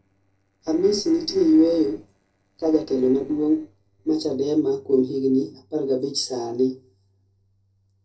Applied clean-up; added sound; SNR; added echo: neural separator model SepFormer DNS4.